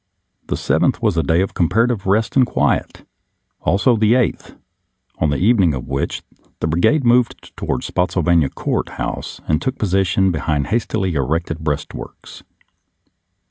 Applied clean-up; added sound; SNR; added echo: none; none; none; none.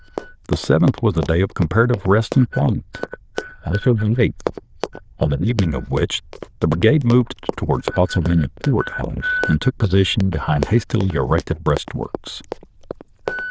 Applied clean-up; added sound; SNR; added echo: neural diffusion model UNIVERSE++.